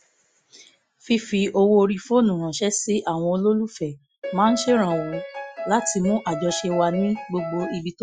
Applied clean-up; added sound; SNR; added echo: classical method Wiener filter.